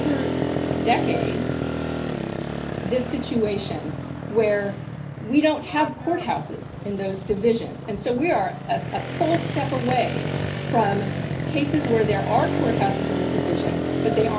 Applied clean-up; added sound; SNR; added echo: none; Motorcycle; 2 dB; reverberation time 0.3 s.